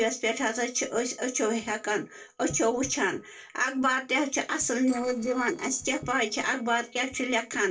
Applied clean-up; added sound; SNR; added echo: neural separator model SepFormer DNS4.